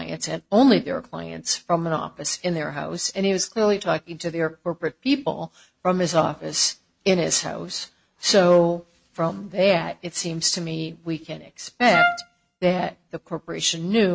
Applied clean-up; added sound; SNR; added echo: neural mask model RNNoise.